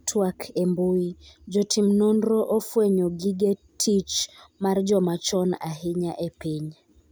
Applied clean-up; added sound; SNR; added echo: none; none; none; none.